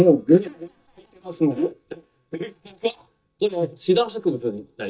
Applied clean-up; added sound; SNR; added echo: neural mask model DeepFilterNet 3.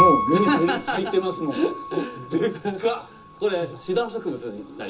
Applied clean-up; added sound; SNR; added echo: none; Piano; 4 dB; reverberation time 0.2 s.